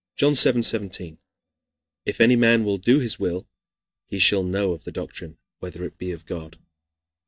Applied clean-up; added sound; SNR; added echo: neural mask model DeepFilterNet 3.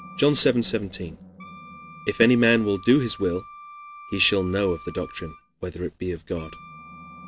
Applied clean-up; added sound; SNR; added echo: none; Wind instrument, woodwind instrument + Animal; 19 dB; none.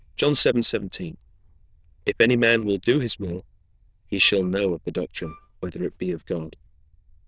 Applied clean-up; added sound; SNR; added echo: neural diffusion model UNIVERSE++.